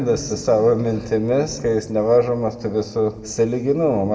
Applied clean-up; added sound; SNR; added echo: none; none; none; reverberation time 1.2 s.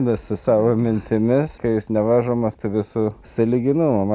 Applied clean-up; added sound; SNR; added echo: none; none; none; none.